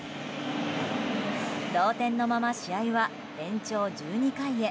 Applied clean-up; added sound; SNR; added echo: none; none; none; none.